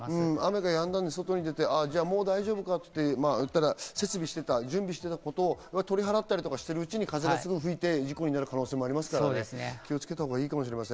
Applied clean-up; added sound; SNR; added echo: none; none; none; none.